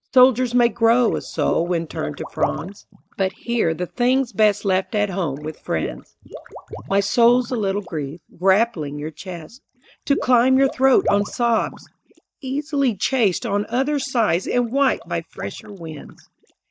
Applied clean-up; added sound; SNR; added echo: neural mask model DeepFilterNet 3.